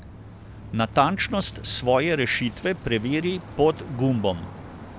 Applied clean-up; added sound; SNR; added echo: none; Bicycle; 14 dB; none.